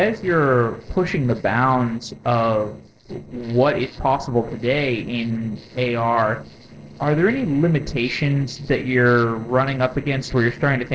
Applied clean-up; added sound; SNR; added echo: neural separator model SepFormer DNS4.